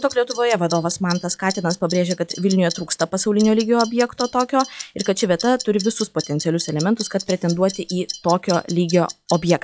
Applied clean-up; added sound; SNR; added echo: classical method log-MMSE.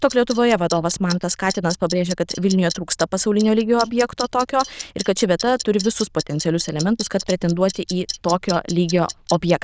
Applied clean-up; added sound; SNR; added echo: neural diffusion model UNIVERSE++.